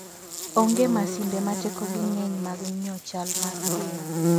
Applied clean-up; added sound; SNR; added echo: none; Buzz; 2 dB; none.